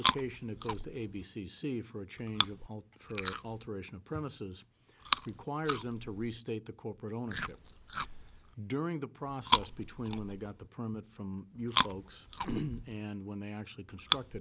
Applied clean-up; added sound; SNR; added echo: none; Chewing, mastication; -3 dB; none.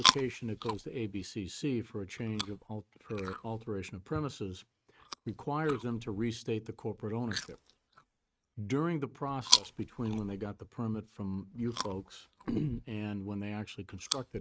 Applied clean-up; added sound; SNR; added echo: neural mask model RNNoise.